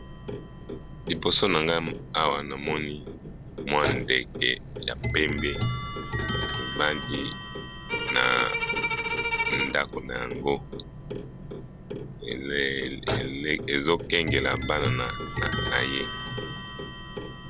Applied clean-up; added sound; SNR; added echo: none; Clock + Bowed string instrument; 1 dB; none.